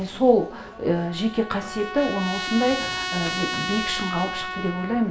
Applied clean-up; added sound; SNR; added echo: none; Trumpet; 7 dB; reverberation time 0.7 s.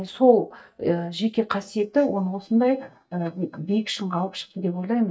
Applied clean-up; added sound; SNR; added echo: neural mask model DeepFilterNet 3.